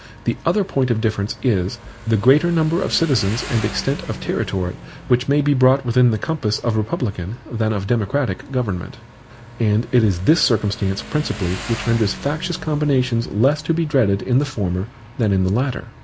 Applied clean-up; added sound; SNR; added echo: none; Motorcycle; 18 dB; none.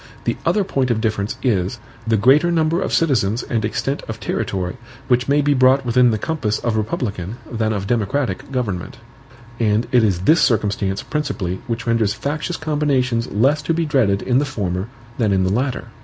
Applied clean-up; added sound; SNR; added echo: none; none; none; none.